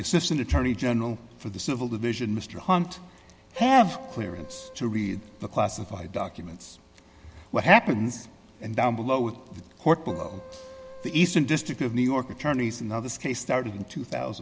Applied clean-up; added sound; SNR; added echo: none; Keyboard (musical); 19 dB; none.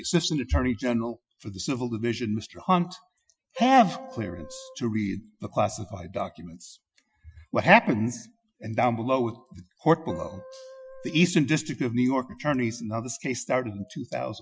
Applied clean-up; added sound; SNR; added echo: classical method Wiener filter.